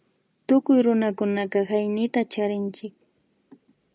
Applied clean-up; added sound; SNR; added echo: none; none; none; none.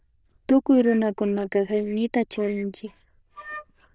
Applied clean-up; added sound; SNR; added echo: neural diffusion model UNIVERSE++.